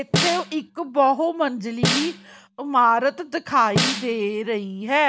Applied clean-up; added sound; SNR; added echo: none; Snare drum; 5 dB; none.